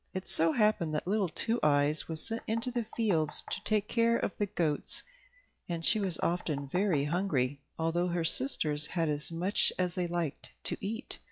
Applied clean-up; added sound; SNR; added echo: classical method log-MMSE.